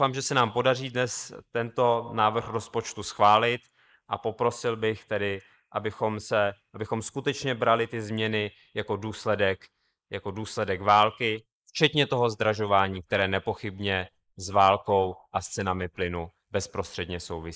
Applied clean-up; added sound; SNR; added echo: neural mask model Resemble Enhance denoiser.